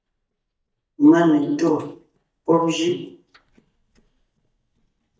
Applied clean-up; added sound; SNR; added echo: neural mask model DeepFilterNet 3.